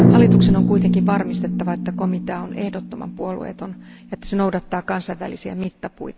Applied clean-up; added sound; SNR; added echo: none; Drum; -4 dB; none.